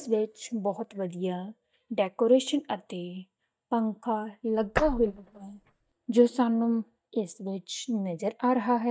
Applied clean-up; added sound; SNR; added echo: neural mask model DeepFilterNet 3.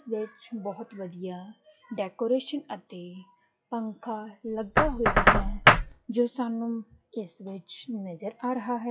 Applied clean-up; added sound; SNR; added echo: classical method WPE with log-MMSE.